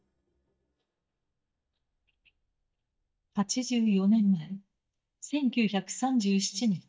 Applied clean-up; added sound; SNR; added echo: neural mask model DeepFilterNet 3.